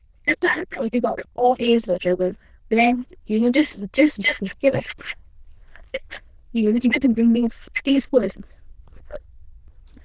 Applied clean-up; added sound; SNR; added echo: neural diffusion model UNIVERSE++.